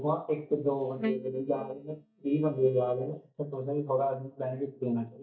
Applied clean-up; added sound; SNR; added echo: neural mask model DeepFilterNet 3.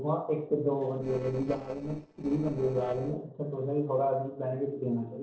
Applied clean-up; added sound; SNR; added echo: neural separator model SepFormer DNS4.